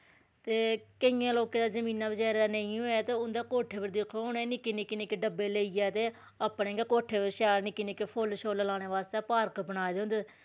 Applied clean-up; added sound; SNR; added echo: none; none; none; none.